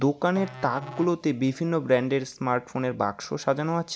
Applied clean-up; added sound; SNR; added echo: none; Musical instrument; 18 dB; none.